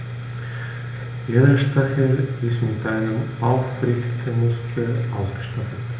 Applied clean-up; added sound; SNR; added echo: none; none; none; reverberation time 1.0 s.